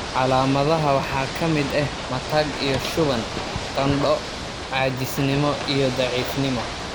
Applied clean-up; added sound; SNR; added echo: none; Ocean / Boat, Water vehicle; 6 dB; none.